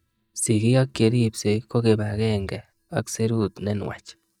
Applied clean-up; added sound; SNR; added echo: neural mask model DeepFilterNet 3.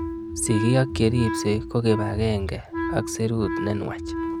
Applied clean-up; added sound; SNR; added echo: none; Wind instrument, woodwind instrument; 6 dB; none.